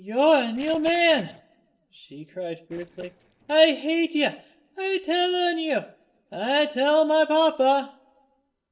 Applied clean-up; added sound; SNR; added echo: neural separator model SepFormer DNS4.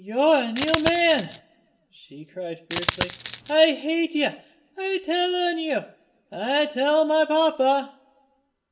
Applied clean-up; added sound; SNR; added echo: none; Coin (dropping); 5 dB; reverberation time 0.4 s.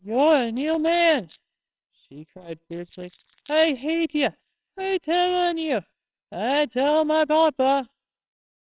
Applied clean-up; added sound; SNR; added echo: neural separator model SepFormer WHAMR!.